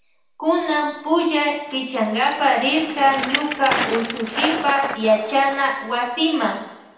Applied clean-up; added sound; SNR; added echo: none; Bicycle; 10 dB; reverberation time 0.9 s.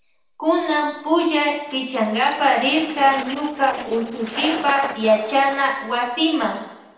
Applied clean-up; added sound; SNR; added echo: neural separator model SepFormer DNS4.